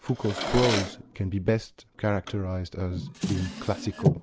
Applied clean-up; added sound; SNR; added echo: none; Drawer open or close; 4 dB; none.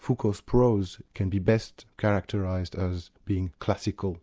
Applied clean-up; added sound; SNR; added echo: none; none; none; none.